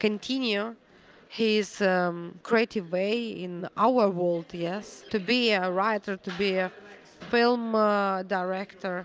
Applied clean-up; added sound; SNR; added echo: none; none; none; none.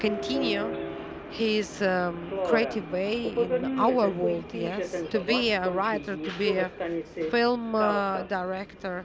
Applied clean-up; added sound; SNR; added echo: none; Subway, metro, underground; 4 dB; none.